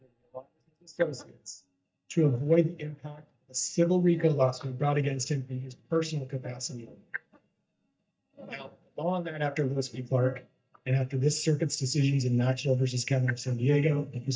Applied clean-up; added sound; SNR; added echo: neural mask model DeepFilterNet 3.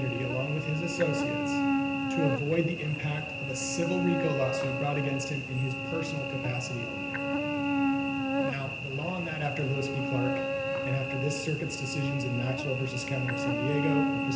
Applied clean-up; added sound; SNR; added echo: none; Cricket / Buzz; -1 dB; reverberation time 1.4 s.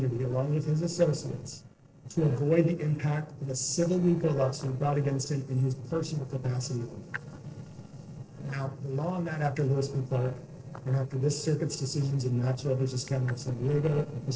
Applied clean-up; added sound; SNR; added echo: neural separator model SepFormer DNS4.